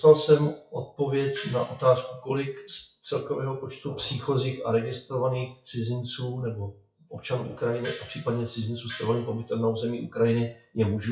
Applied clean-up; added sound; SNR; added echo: classical method WPE with log-MMSE.